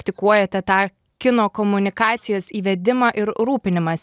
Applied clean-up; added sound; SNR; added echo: none; none; none; none.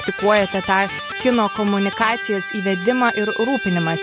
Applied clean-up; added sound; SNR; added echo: none; Electric guitar; 8 dB; none.